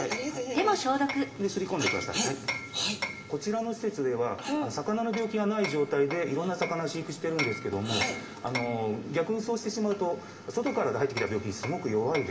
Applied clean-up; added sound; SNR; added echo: none; Hammer; 11 dB; reverberation time 2.6 s.